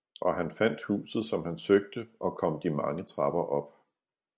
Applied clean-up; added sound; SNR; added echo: none; none; none; none.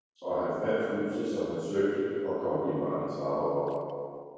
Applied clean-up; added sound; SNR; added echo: neural separator model SepFormer DNS4.